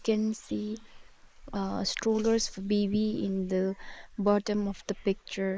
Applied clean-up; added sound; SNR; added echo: neural mask model Resemble Enhance denoiser.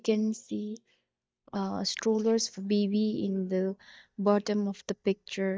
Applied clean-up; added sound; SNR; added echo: neural mask model DeepFilterNet 3.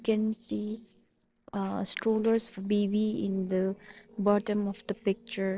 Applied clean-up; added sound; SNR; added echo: neural separator model SepFormer DNS4.